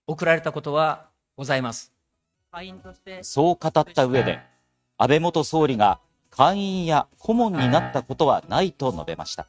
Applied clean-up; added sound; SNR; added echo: neural mask model RNNoise.